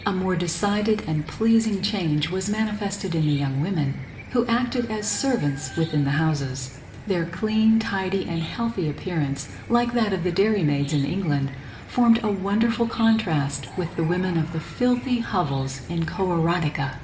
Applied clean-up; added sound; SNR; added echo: none; Cricket / Chicken, rooster; 16 dB; reverberation time 0.6 s.